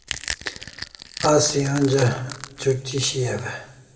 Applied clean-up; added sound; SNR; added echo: none; Crack / Crushing; 12 dB; reverberation time 1.2 s.